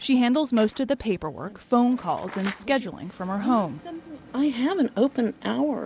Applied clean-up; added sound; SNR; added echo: none; none; none; none.